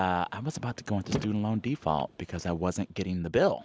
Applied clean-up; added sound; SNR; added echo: none; Car; 12 dB; none.